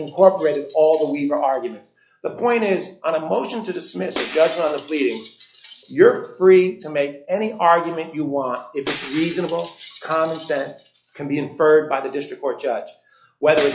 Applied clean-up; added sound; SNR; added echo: classical method log-MMSE.